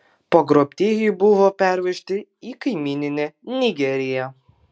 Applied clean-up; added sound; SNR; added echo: none; none; none; none.